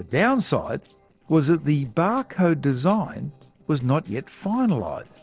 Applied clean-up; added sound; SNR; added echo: neural separator model SepFormer DNS4.